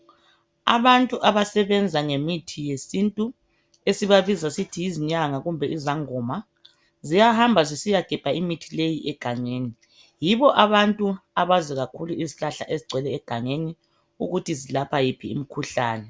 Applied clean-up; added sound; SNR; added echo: none; none; none; none.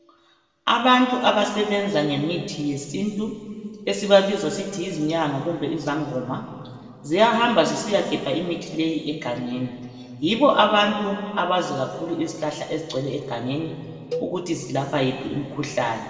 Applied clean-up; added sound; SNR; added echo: none; Cowbell; 13 dB; reverberation time 2.0 s.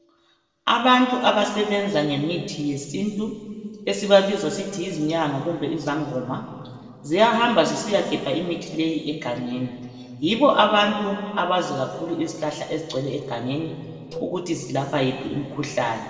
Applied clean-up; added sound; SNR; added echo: neural separator model SepFormer DNS4.